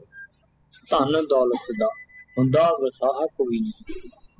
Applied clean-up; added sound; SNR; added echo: classical method spectral subtraction.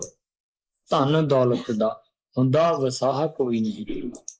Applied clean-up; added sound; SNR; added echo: neural mask model Resemble Enhance denoiser.